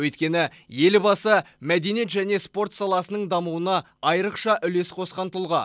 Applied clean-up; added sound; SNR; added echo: none; none; none; none.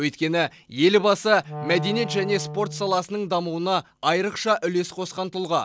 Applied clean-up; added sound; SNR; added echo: none; Wind instrument, woodwind instrument; 11 dB; none.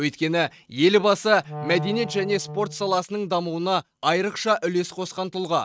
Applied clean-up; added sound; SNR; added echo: neural mask model RNNoise.